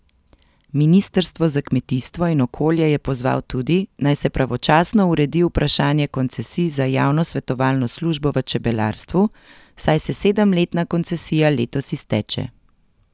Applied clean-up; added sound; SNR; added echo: none; none; none; none.